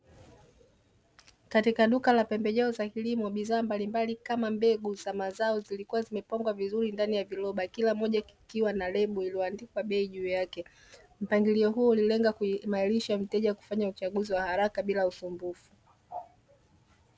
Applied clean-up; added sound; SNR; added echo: none; none; none; none.